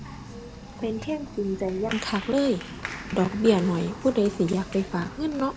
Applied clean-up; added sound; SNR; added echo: none; Applause; 11 dB; none.